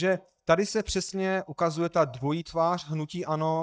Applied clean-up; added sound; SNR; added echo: neural mask model DeepFilterNet 3.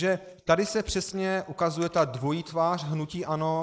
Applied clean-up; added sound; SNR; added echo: neural mask model Resemble Enhance denoiser.